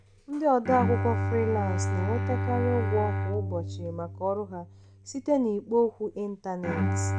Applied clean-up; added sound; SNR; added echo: none; Bowed string instrument; 1 dB; none.